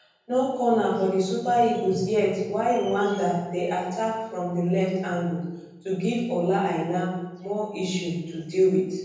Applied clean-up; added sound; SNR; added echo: none; none; none; reverberation time 1.1 s.